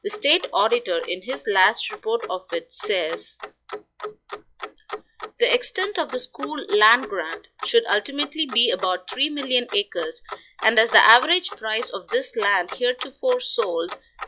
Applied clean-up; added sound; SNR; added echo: classical method log-MMSE.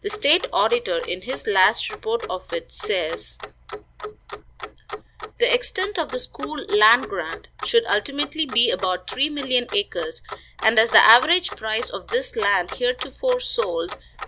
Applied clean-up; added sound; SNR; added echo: none; Clock; 14 dB; none.